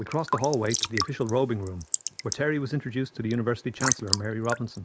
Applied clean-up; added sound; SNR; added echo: neural mask model Resemble Enhance denoiser.